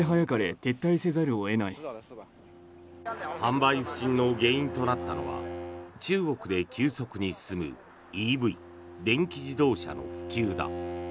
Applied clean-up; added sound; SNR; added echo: none; Bowed string instrument; 12 dB; none.